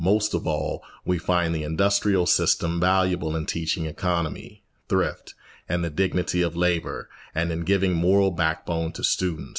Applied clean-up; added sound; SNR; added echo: none; none; none; none.